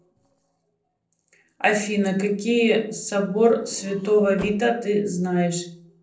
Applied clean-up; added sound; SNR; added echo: neural separator model SepFormer DNS4.